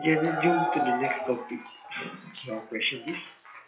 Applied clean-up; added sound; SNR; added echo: classical method WPE with log-MMSE.